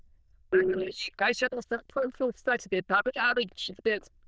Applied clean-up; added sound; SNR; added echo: neural diffusion model UNIVERSE++.